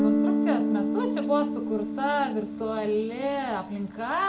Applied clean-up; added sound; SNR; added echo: none; Guitar; -1 dB; reverberation time 0.4 s.